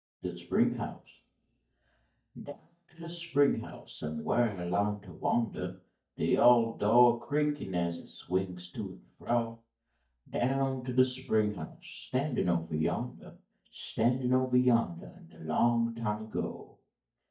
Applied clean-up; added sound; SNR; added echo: neural mask model DeepFilterNet 3.